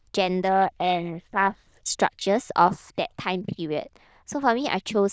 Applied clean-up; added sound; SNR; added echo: neural diffusion model UNIVERSE++.